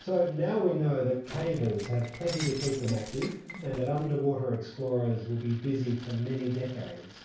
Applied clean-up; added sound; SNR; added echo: none; Shatter; 16 dB; reverberation time 0.6 s.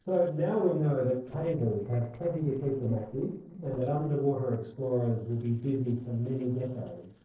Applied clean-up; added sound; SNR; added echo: neural separator model SepFormer DNS4.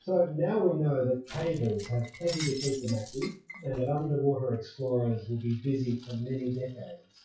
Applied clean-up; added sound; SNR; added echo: classical method WPE with log-MMSE.